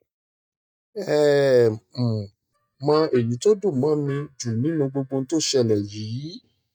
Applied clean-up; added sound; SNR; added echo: neural mask model DeepFilterNet 3.